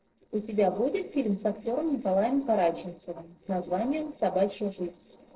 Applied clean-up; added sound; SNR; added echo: neural separator model SepFormer DNS4.